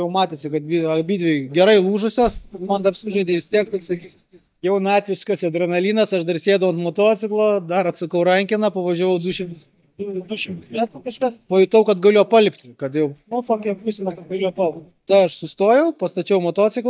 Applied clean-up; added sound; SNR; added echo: neural mask model DeepFilterNet 3.